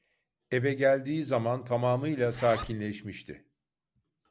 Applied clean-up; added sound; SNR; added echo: none; Zipper (clothing); 17 dB; none.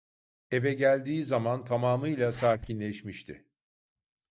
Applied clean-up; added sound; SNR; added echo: neural mask model DeepFilterNet 3.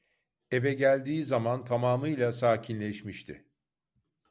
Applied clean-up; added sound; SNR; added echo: none; none; none; none.